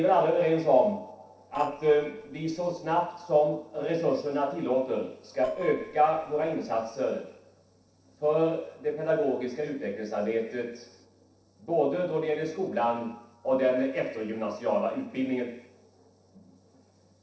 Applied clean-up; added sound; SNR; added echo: neural separator model SepFormer DNS4.